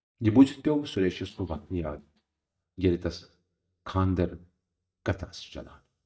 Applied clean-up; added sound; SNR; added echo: neural mask model DeepFilterNet 3.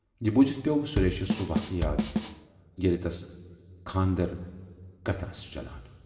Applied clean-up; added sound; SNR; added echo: none; Drum kit; 2 dB; reverberation time 1.3 s.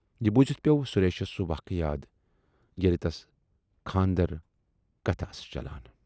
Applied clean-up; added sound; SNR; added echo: none; none; none; none.